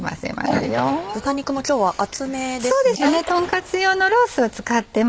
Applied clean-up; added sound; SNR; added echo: neural mask model Resemble Enhance denoiser.